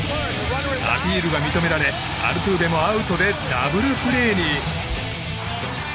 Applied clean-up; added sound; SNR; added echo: none; Sink (filling or washing) / Water tap, faucet; 7 dB; none.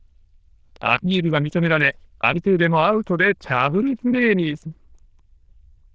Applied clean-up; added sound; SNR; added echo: neural diffusion model UNIVERSE++.